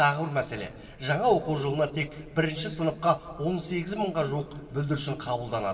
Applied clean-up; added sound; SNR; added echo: none; none; none; reverberation time 2.9 s.